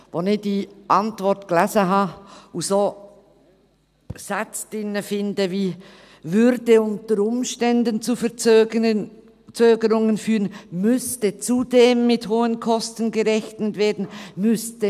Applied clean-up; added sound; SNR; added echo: none; none; none; none.